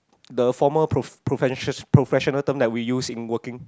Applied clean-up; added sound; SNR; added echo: none; none; none; none.